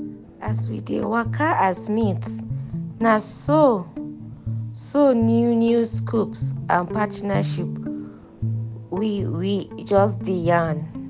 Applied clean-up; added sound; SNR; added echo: none; Guitar; 6 dB; none.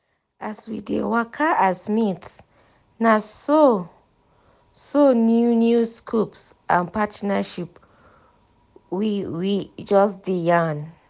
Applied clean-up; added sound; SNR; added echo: none; none; none; none.